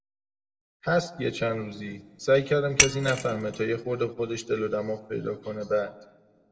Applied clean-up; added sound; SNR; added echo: none; Shatter; -1 dB; reverberation time 0.6 s.